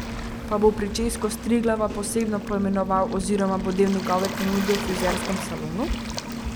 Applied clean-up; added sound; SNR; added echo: none; Waves, surf; 6 dB; none.